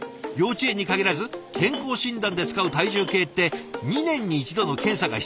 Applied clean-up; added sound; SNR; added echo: none; none; none; none.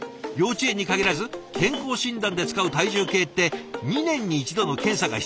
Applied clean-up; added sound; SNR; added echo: none; Tap; 15 dB; none.